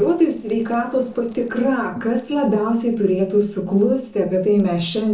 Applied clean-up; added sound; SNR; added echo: neural separator model SepFormer DNS4.